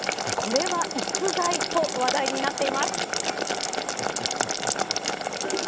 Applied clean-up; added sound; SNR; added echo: none; Boiling; -2 dB; none.